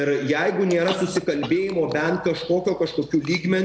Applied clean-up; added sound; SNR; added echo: none; Chewing, mastication / Cough; 16 dB; none.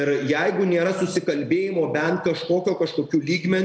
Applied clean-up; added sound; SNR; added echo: none; none; none; none.